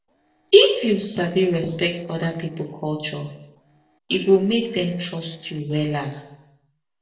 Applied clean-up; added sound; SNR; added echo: neural separator model SepFormer DNS4.